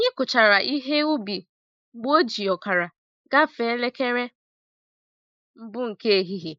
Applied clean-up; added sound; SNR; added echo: neural mask model Resemble Enhance denoiser.